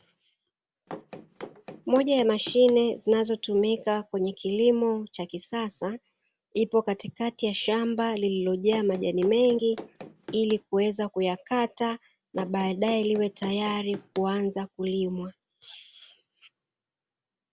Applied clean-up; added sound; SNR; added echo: none; Run; 16 dB; none.